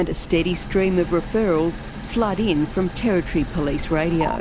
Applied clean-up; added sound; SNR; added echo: none; Engine / Mechanisms; 18 dB; none.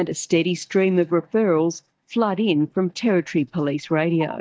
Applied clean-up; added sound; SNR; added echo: neural mask model DeepFilterNet 3.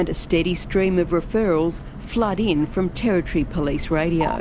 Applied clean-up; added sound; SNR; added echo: none; none; none; none.